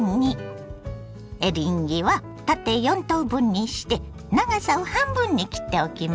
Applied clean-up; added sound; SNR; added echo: none; none; none; none.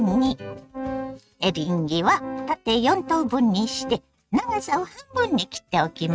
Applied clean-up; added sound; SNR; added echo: neural mask model RNNoise.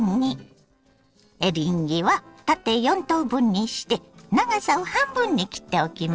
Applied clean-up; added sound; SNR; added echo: neural separator model SepFormer DNS4.